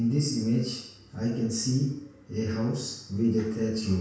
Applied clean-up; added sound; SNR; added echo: none; none; none; reverberation time 0.6 s.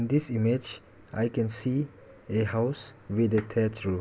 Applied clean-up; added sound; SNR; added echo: none; none; none; none.